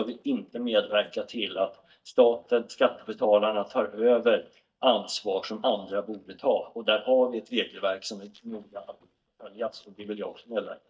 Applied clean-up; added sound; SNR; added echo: neural mask model DeepFilterNet 3.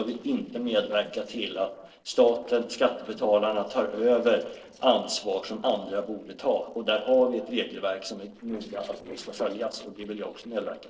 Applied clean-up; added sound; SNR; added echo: neural separator model SepFormer DNS4.